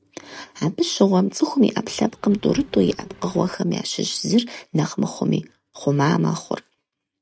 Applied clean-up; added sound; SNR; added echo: neural mask model RNNoise.